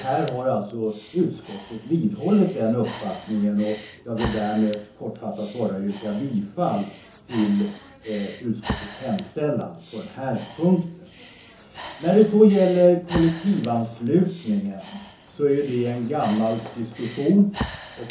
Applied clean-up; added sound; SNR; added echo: none; Breathing; 16 dB; reverberation time 0.6 s.